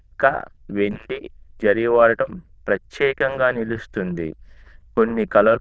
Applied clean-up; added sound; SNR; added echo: neural diffusion model UNIVERSE++.